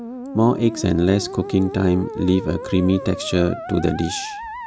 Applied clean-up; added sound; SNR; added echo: none; Musical instrument; 11 dB; none.